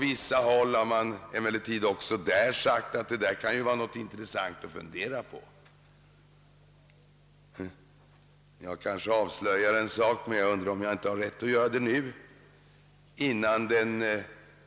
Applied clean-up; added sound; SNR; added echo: none; none; none; none.